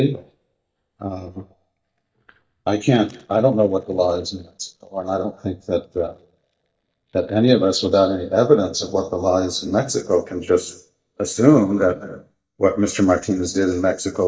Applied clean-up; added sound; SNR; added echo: neural mask model DeepFilterNet 3.